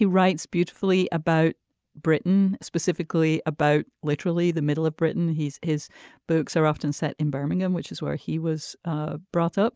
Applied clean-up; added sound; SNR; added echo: none; none; none; none.